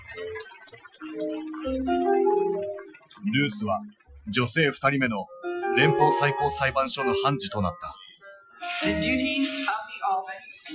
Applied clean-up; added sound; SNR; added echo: classical method Wiener filter.